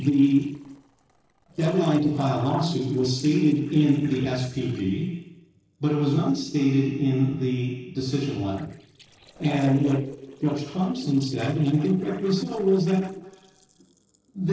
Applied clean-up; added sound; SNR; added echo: neural separator model SepFormer DNS4.